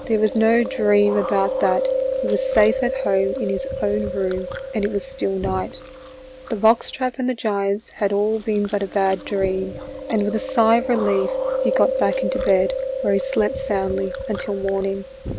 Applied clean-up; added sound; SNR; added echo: none; Chewing, mastication; 5 dB; none.